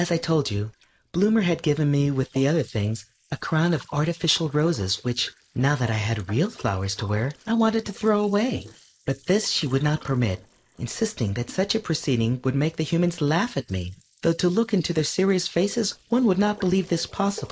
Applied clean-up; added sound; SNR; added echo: neural mask model Resemble Enhance denoiser.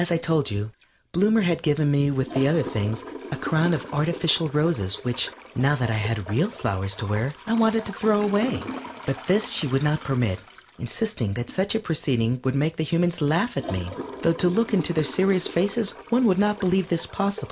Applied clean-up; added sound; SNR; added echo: none; Toilet flush / Gurgling; 15 dB; none.